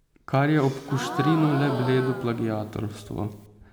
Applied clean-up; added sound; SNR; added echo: none; Gasp; 9 dB; none.